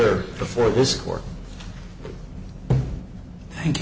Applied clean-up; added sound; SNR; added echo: none; none; none; none.